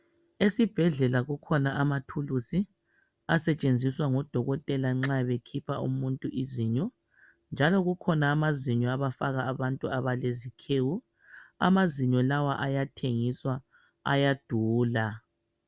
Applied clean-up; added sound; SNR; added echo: none; none; none; none.